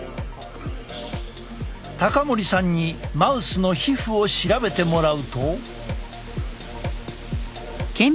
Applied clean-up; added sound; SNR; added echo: none; none; none; none.